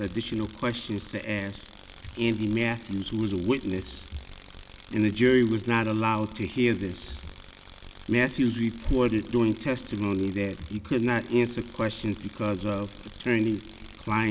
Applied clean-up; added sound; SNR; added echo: none; Tools; 17 dB; none.